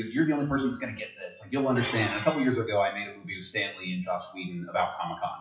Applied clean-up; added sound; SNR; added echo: classical method WPE with log-MMSE.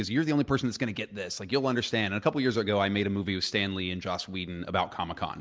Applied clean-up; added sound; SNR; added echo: none; none; none; none.